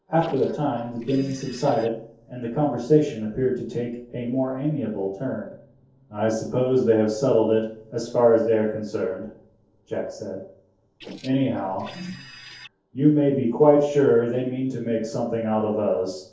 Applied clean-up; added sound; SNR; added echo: neural separator model SepFormer DNS4.